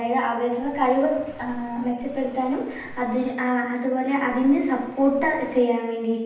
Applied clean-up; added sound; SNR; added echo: none; Cricket; 12 dB; reverberation time 0.9 s.